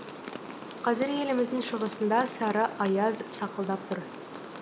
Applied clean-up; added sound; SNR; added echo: none; Rain; 11 dB; none.